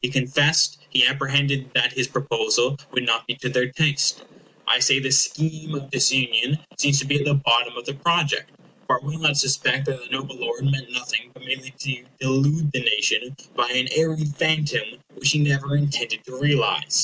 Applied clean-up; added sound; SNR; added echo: none; none; none; none.